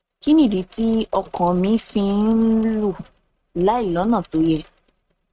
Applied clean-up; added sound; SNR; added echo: neural mask model RNNoise.